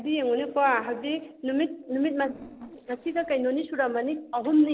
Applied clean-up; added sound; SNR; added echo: neural separator model SepFormer DNS4.